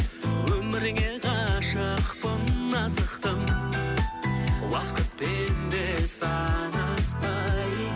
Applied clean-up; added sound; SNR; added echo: none; none; none; none.